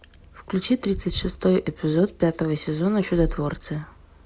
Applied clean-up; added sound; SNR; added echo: none; none; none; none.